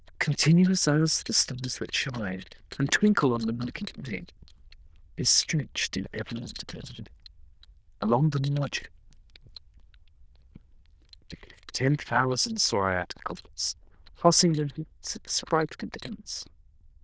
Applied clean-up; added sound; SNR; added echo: neural diffusion model UNIVERSE++.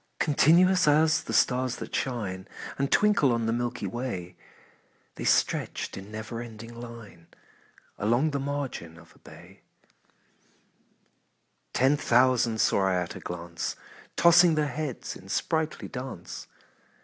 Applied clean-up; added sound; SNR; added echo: none; none; none; none.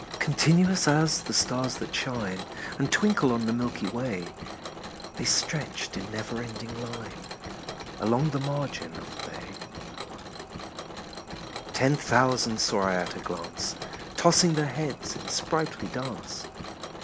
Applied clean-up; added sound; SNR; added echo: none; Mechanisms; 10 dB; none.